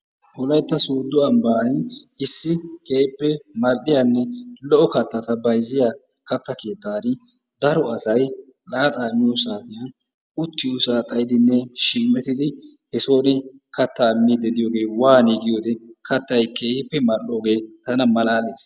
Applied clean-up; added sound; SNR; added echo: none; none; none; none.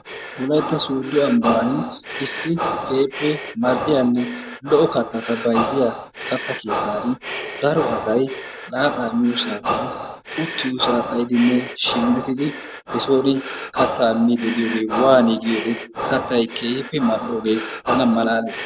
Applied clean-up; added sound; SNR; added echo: none; Breathing; 7 dB; none.